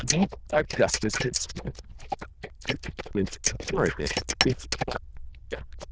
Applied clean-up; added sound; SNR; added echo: neural diffusion model UNIVERSE++.